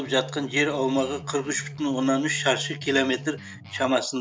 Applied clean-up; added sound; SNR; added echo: none; Guitar; 14 dB; none.